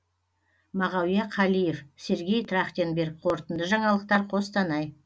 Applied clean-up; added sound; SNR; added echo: none; none; none; none.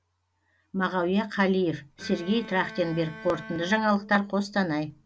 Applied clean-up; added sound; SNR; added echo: none; Bowed string instrument; 17 dB; none.